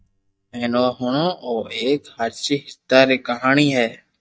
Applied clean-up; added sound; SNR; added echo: neural mask model DeepFilterNet 3.